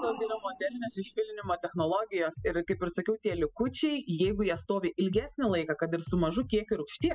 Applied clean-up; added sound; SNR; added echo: classical method spectral subtraction.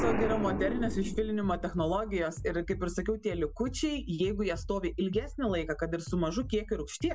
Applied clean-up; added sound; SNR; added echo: none; Explosion + Bass drum; 6 dB; none.